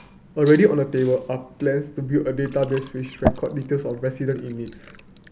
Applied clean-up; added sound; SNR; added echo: none; Liquid; 11 dB; none.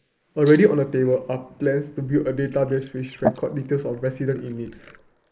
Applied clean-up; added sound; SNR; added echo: neural mask model Resemble Enhance denoiser.